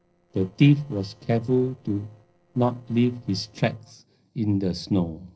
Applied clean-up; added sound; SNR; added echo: neural separator model SepFormer DNS4.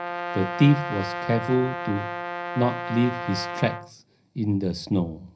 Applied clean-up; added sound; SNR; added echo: none; Brass instrument; 7 dB; reverberation time 0.4 s.